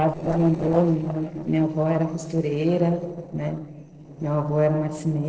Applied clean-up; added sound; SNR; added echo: neural separator model SepFormer DNS4.